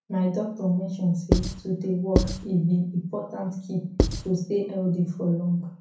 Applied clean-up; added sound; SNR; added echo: none; Writing; 0 dB; reverberation time 0.5 s.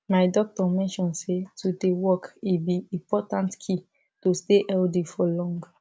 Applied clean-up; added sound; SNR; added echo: none; none; none; none.